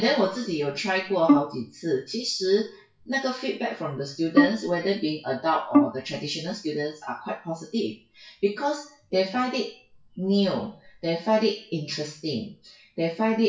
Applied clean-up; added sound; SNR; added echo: classical method WPE with log-MMSE.